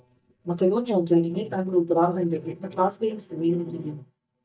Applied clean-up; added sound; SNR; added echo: neural mask model DeepFilterNet 3.